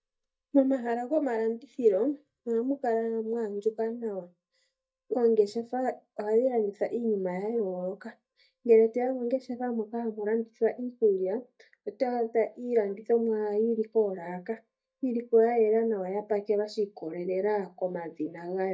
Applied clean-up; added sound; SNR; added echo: neural mask model DeepFilterNet 3.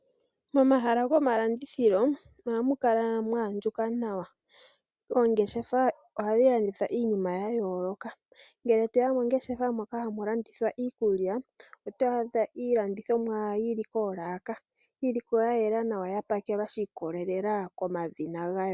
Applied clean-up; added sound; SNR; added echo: none; none; none; none.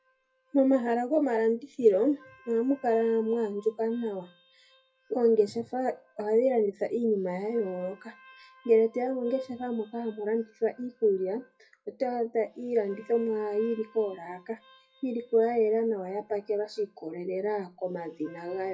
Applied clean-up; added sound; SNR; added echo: classical method WPE with log-MMSE.